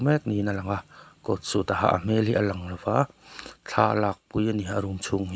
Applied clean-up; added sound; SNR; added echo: none; none; none; none.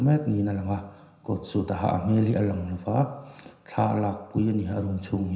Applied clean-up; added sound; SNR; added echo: none; none; none; reverberation time 0.9 s.